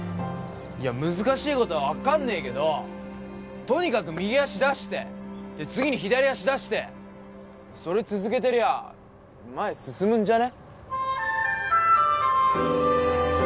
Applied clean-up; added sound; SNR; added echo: none; none; none; none.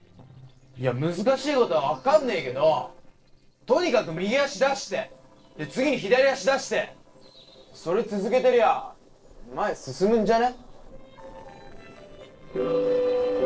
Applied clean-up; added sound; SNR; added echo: neural separator model SepFormer DNS4.